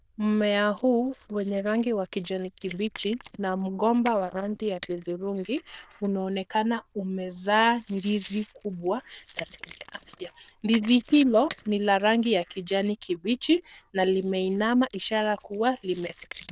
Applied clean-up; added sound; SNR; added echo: neural diffusion model UNIVERSE++.